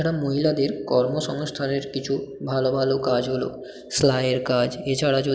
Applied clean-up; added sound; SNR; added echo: none; none; none; none.